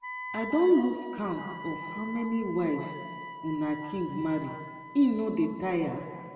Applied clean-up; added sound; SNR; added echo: none; Wind instrument, woodwind instrument; 12 dB; reverberation time 2.0 s.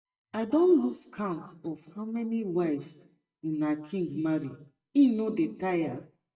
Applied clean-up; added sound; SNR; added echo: neural mask model DeepFilterNet 3.